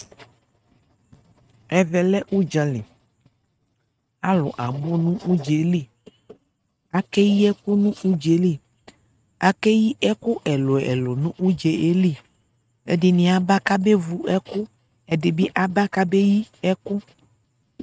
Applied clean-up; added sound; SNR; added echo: neural mask model RNNoise.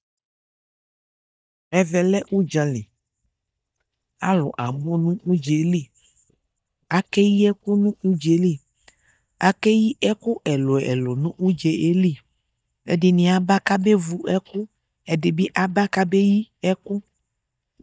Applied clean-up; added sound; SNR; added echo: neural mask model DeepFilterNet 3.